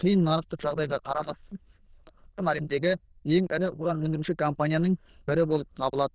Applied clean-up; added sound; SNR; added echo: neural diffusion model UNIVERSE++.